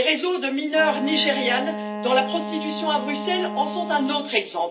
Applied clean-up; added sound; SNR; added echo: none; Wind instrument, woodwind instrument; 9 dB; reverberation time 0.3 s.